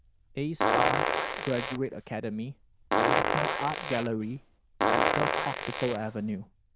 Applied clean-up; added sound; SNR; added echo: neural diffusion model UNIVERSE++.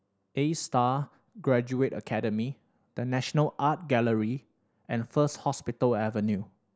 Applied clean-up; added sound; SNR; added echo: none; none; none; none.